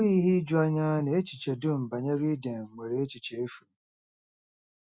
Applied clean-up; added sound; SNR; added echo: none; none; none; none.